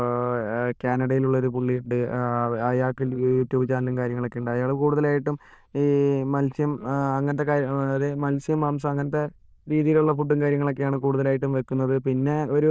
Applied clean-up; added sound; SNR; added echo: neural diffusion model UNIVERSE++.